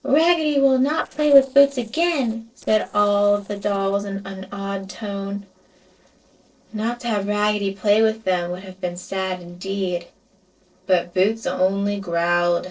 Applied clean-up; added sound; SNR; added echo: neural separator model SepFormer DNS4.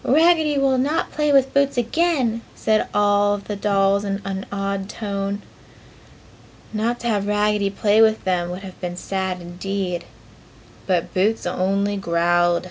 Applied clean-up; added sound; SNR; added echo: none; none; none; none.